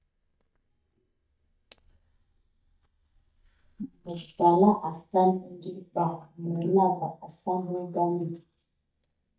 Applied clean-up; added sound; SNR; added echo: neural mask model DeepFilterNet 3.